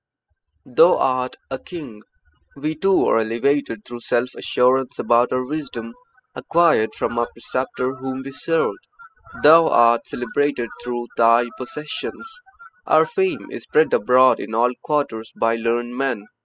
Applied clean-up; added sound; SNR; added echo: classical method spectral subtraction.